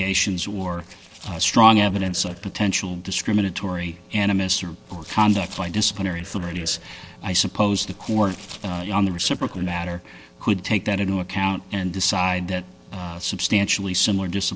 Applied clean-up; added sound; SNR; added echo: neural separator model SepFormer DNS4.